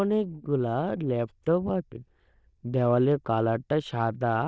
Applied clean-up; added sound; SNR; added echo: neural diffusion model UNIVERSE++.